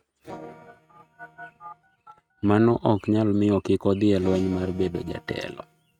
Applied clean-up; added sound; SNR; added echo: neural mask model RNNoise.